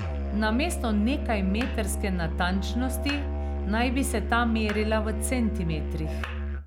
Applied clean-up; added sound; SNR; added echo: none; Musical instrument; 1 dB; none.